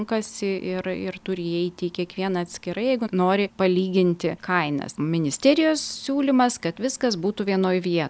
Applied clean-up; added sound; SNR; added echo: none; none; none; none.